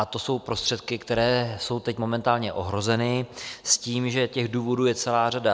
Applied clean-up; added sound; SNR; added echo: none; none; none; none.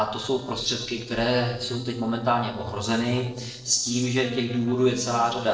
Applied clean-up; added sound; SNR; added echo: neural separator model SepFormer DNS4.